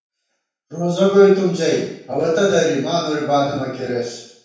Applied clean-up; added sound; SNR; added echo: none; none; none; reverberation time 0.7 s.